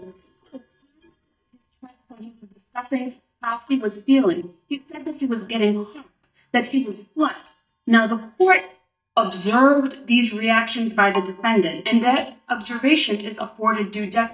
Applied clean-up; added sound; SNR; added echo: neural mask model DeepFilterNet 3.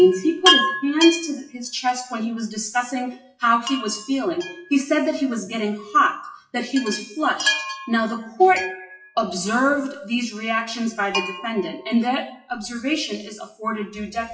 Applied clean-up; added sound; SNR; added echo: classical method WPE with log-MMSE.